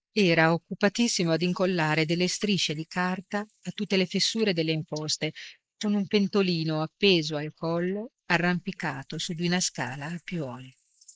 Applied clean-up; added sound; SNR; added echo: neural mask model Resemble Enhance denoiser.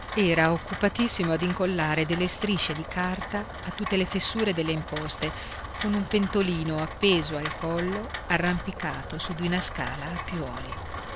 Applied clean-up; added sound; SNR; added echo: none; Rain; 8 dB; none.